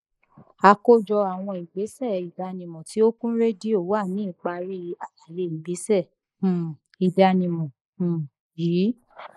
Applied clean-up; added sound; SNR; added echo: neural mask model Resemble Enhance denoiser.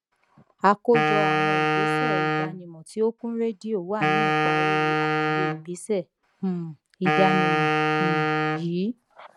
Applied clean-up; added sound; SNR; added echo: neural mask model RNNoise.